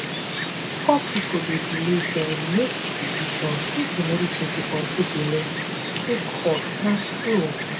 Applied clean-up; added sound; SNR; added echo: none; Wind; 1 dB; reverberation time 0.4 s.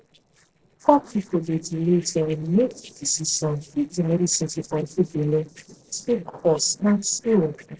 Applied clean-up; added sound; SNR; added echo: neural separator model SepFormer DNS4.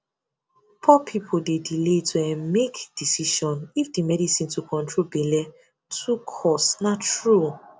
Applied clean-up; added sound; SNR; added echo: none; none; none; none.